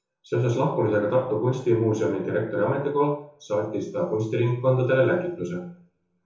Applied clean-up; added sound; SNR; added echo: none; none; none; reverberation time 0.6 s.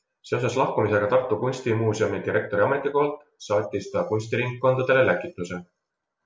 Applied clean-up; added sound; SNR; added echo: none; none; none; none.